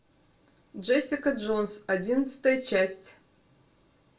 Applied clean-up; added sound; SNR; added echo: none; none; none; reverberation time 0.2 s.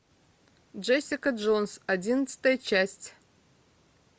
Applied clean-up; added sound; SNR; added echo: none; none; none; none.